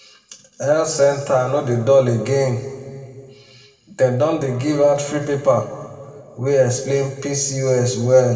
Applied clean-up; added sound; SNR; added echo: none; none; none; reverberation time 1.8 s.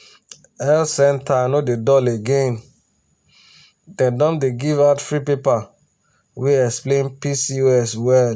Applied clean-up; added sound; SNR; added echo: none; none; none; none.